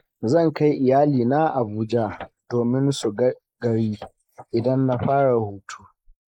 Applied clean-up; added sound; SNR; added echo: neural mask model Resemble Enhance denoiser.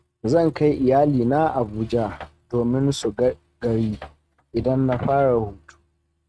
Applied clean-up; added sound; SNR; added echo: neural mask model RNNoise.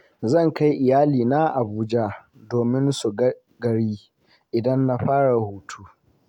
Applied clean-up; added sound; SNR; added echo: none; none; none; none.